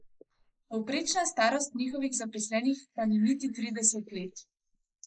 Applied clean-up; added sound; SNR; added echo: neural mask model Resemble Enhance denoiser.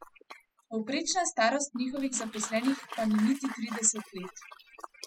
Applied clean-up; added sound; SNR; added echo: classical method spectral subtraction.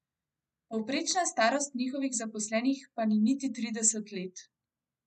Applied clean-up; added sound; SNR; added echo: none; none; none; none.